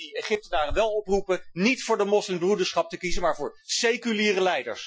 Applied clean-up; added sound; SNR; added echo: classical method Wiener filter.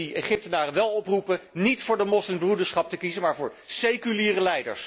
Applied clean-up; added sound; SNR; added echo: none; none; none; none.